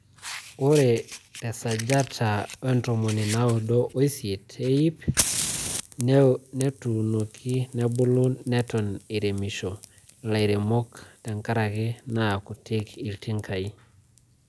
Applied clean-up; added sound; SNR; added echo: none; Fire; 12 dB; none.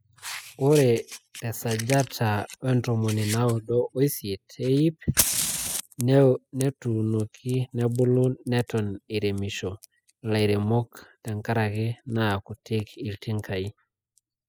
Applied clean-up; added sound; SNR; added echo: classical method spectral subtraction.